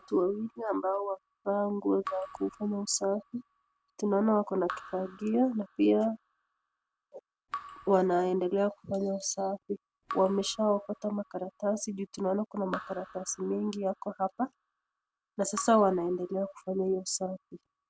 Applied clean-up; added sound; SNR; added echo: none; Raindrop / Drip; 18 dB; none.